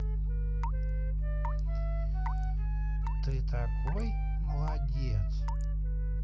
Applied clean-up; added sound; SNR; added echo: none; Wind instrument, woodwind instrument + Raindrop / Drip / Water tap, faucet; 19 dB; none.